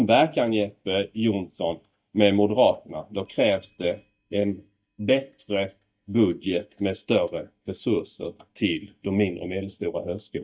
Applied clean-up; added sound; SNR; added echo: neural mask model DeepFilterNet 3.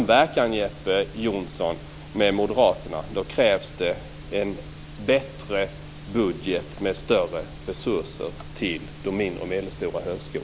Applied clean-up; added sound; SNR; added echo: none; none; none; none.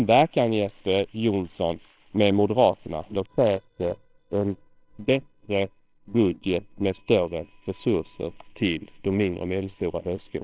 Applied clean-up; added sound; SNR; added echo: neural separator model SepFormer WHAMR!.